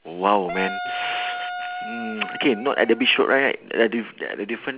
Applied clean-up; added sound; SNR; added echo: none; Wind instrument, woodwind instrument; 9 dB; none.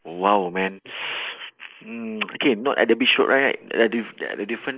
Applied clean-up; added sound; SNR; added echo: neural mask model Resemble Enhance denoiser.